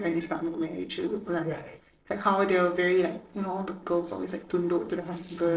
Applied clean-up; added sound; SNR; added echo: neural separator model SepFormer DNS4.